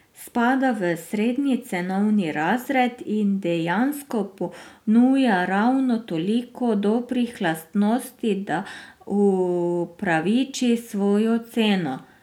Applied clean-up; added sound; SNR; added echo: none; none; none; none.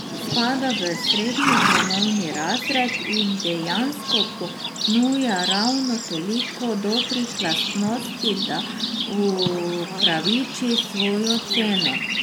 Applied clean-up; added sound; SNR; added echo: none; Livestock, farm animals, working animals; 0 dB; none.